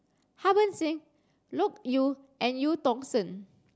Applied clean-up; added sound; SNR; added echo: none; none; none; none.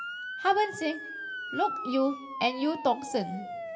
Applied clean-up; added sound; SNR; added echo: none; Motor vehicle (road) / Siren; 8 dB; reverberation time 1.0 s.